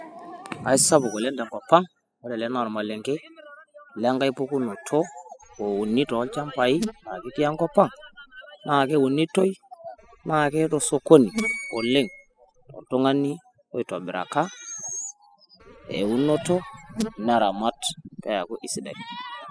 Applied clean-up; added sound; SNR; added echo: classical method spectral subtraction.